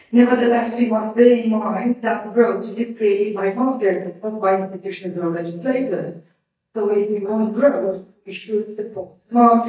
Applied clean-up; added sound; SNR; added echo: neural mask model DeepFilterNet 3.